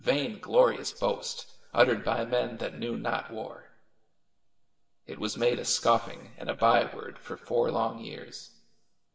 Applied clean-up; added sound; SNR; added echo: none; none; none; reverberation time 0.7 s.